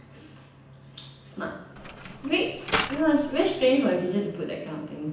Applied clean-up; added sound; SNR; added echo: none; Mechanisms; 6 dB; reverberation time 0.9 s.